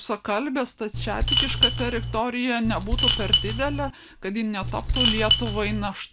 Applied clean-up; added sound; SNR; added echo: none; Coin (dropping); -3 dB; none.